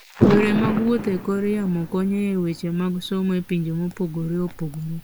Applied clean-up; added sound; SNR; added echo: neural mask model Resemble Enhance denoiser.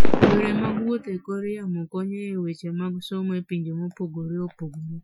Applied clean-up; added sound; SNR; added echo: classical method Wiener filter.